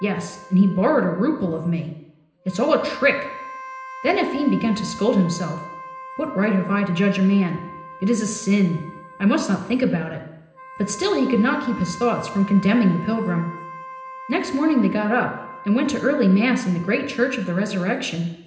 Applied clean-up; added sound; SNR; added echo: none; Wind instrument, woodwind instrument; 16 dB; reverberation time 0.9 s.